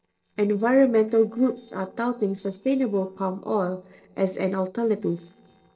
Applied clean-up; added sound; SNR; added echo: neural separator model SepFormer DNS4.